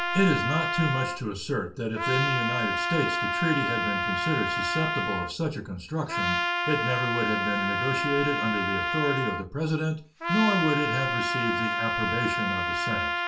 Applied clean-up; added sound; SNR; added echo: none; Trumpet; 0 dB; reverberation time 0.3 s.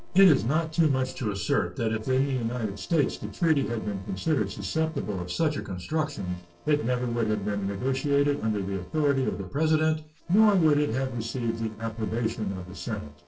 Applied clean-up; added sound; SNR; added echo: neural separator model SepFormer DNS4.